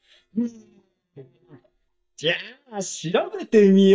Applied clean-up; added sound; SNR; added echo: neural mask model DeepFilterNet 3.